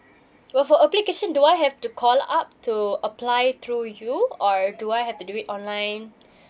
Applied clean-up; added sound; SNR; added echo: none; none; none; none.